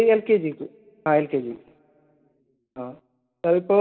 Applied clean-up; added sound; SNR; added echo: none; none; none; reverberation time 0.3 s.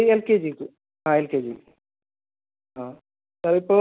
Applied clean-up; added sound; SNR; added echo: none; none; none; none.